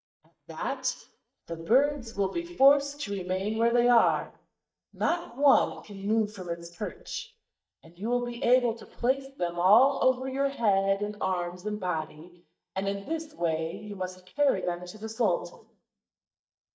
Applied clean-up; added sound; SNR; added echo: neural mask model DeepFilterNet 3.